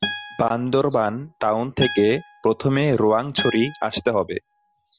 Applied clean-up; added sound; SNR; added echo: none; Acoustic guitar; 12 dB; none.